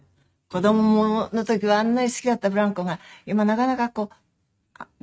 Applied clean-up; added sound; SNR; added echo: neural mask model RNNoise.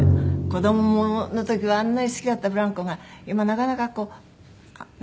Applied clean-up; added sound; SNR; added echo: none; Drum; 4 dB; none.